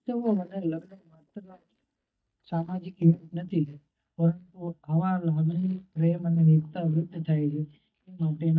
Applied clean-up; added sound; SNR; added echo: neural mask model DeepFilterNet 3.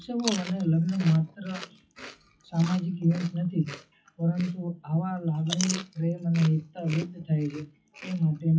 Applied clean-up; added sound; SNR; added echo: classical method WPE with log-MMSE.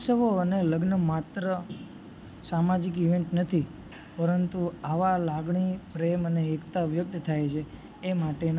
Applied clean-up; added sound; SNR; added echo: none; none; none; none.